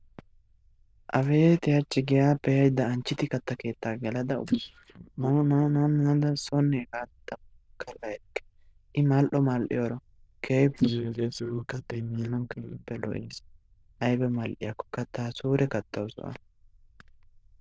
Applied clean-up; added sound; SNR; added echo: neural diffusion model UNIVERSE++.